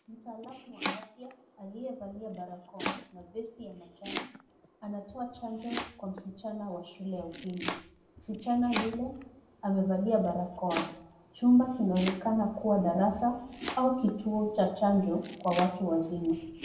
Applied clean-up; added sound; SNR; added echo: none; Domestic sounds, home sounds; 11 dB; reverberation time 0.8 s.